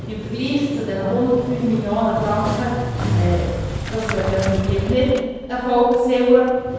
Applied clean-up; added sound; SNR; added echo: none; Motorcycle; 5 dB; reverberation time 1.1 s.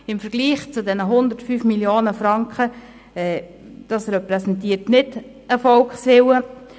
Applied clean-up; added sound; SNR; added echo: none; none; none; none.